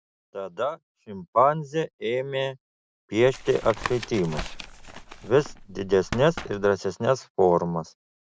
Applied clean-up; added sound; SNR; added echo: none; Tap; 11 dB; none.